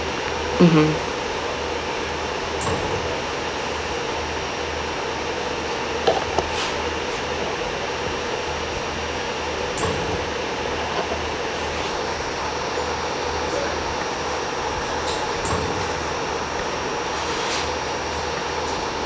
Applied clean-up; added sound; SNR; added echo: none; Slam; 10 dB; none.